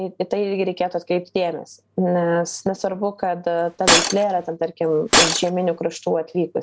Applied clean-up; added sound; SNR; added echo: none; Shatter; -1 dB; none.